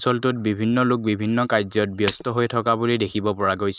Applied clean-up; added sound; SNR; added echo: neural mask model RNNoise.